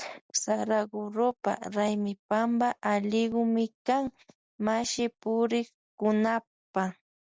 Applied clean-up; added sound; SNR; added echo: none; none; none; none.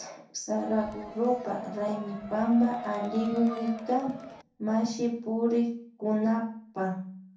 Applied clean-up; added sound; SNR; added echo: none; Crowd; 13 dB; reverberation time 0.5 s.